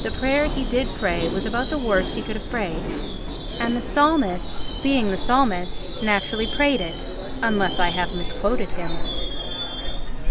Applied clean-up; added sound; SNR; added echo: none; Screech / Subway, metro, underground; 0 dB; none.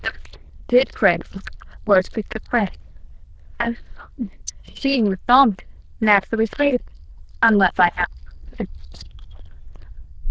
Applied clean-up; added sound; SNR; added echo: neural diffusion model UNIVERSE++.